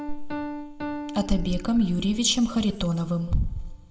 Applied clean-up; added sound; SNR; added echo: none; Piano; 12 dB; reverberation time 0.9 s.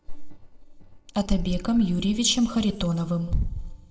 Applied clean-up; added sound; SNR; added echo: neural separator model SepFormer DNS4.